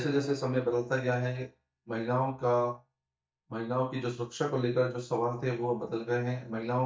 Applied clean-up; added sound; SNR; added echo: neural mask model DeepFilterNet 3.